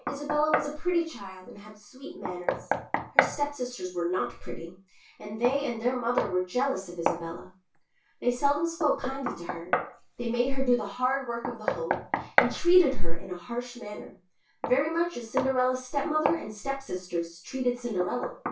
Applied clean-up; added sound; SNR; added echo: none; Knock; 8 dB; reverberation time 0.2 s.